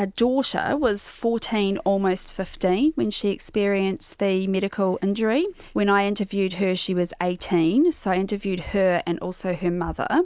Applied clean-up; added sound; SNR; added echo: none; none; none; none.